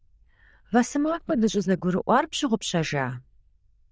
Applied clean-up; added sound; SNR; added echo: neural diffusion model UNIVERSE++.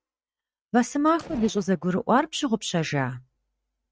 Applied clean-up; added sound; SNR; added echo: neural mask model RNNoise.